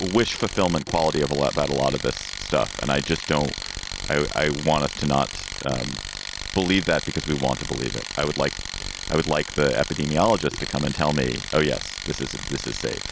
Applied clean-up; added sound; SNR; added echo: none; Tools; 8 dB; none.